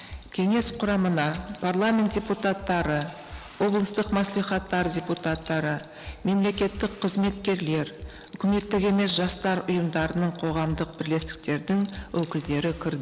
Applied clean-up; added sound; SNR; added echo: none; Drum kit + Keys jangling; 17 dB; none.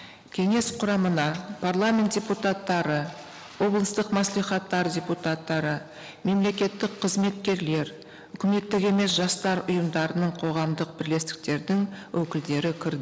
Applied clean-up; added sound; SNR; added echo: none; none; none; none.